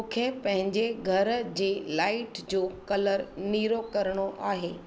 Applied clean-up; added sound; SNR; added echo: none; none; none; none.